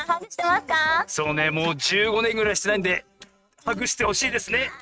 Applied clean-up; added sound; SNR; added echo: neural mask model RNNoise.